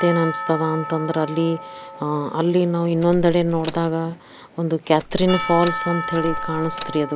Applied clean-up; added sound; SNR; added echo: none; Door + Church bell / Percussion; 9 dB; none.